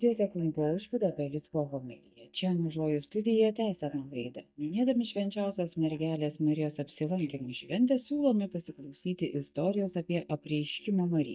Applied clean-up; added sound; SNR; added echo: neural mask model DeepFilterNet 3.